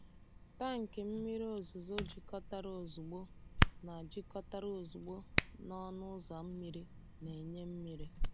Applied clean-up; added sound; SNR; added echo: none; Hands; -5 dB; none.